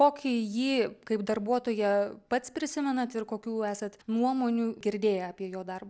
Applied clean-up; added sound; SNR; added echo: none; none; none; none.